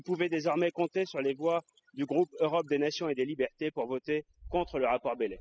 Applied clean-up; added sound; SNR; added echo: classical method spectral subtraction.